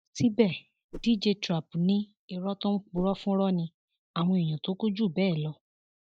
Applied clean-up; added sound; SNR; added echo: neural mask model DeepFilterNet 3.